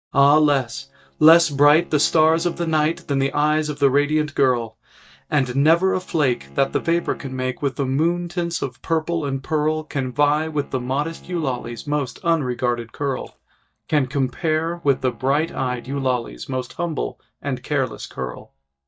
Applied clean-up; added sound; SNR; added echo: neural mask model DeepFilterNet 3.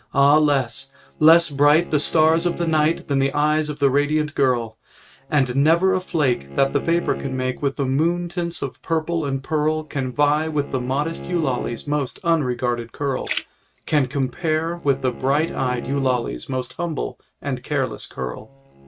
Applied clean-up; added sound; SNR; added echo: neural mask model RNNoise.